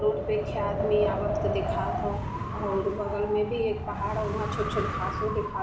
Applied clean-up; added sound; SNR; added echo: none; Wind; 1 dB; reverberation time 0.6 s.